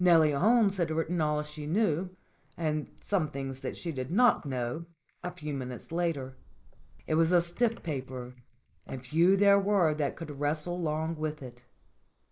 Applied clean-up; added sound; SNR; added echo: neural mask model Resemble Enhance denoiser.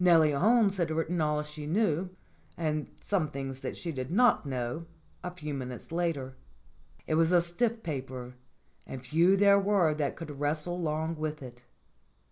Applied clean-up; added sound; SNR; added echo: none; none; none; none.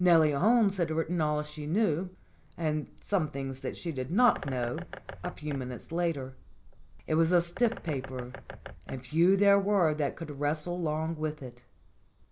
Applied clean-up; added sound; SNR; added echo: none; Bird; 19 dB; none.